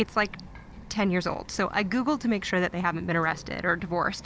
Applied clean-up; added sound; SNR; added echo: none; Bird vocalization, bird call, bird song; 17 dB; none.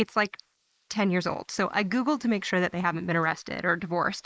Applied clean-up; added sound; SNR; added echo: neural mask model Resemble Enhance denoiser.